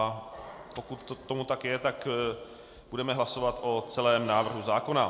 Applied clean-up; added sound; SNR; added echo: none; none; none; none.